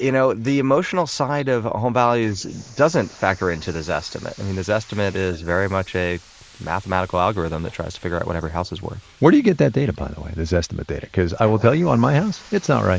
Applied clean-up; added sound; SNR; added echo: neural mask model Resemble Enhance denoiser.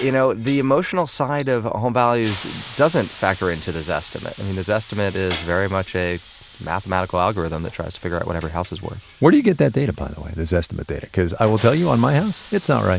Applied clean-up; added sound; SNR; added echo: none; Hiss; 19 dB; none.